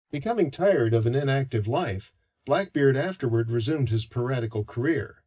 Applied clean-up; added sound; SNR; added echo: neural mask model DeepFilterNet 3.